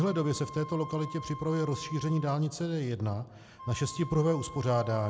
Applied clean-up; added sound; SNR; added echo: none; Wind instrument, woodwind instrument; 15 dB; none.